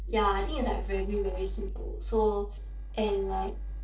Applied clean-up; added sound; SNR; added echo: neural separator model SepFormer DNS4.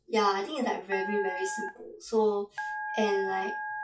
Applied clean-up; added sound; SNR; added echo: classical method WPE with log-MMSE.